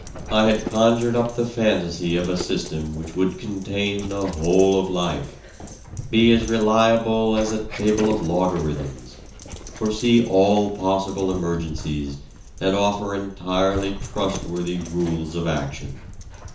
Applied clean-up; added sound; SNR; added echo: none; Dog; 13 dB; reverberation time 0.9 s.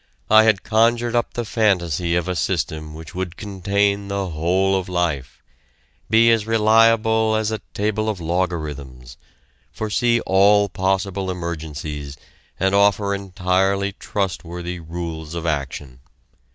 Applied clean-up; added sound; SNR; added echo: none; none; none; none.